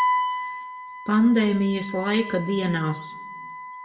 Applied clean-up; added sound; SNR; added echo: none; Wind instrument, woodwind instrument; 6 dB; reverberation time 0.6 s.